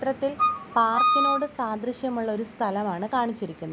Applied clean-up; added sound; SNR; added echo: none; Wind instrument, woodwind instrument; -2 dB; none.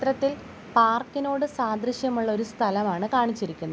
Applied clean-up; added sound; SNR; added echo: none; none; none; none.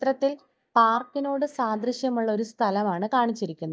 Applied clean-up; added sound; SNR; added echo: neural mask model DeepFilterNet 3.